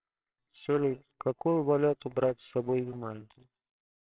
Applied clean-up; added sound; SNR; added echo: neural separator model SepFormer WHAMR!.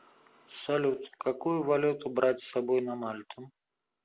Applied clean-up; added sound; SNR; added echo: none; none; none; none.